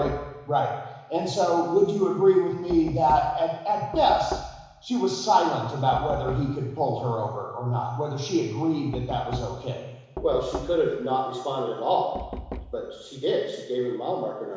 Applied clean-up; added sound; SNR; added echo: none; Knock; 16 dB; reverberation time 1.0 s.